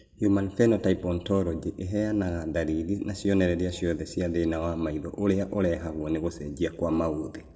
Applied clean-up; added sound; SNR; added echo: none; none; none; reverberation time 0.7 s.